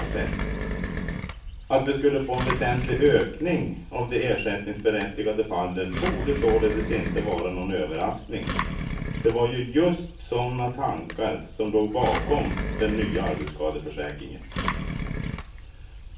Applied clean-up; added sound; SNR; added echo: none; Engine; 6 dB; reverberation time 0.3 s.